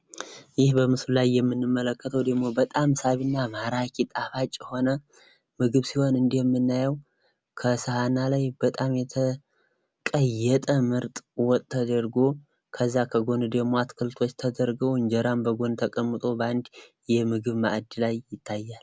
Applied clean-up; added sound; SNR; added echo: none; none; none; none.